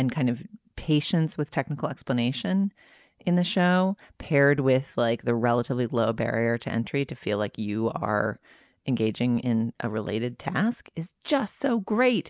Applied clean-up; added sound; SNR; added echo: none; none; none; none.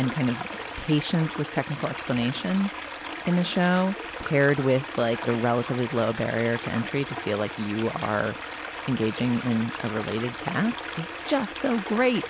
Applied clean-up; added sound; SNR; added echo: none; Stream; 9 dB; none.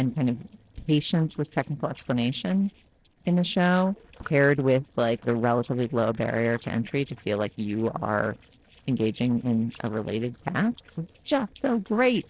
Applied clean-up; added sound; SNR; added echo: neural separator model SepFormer DNS4.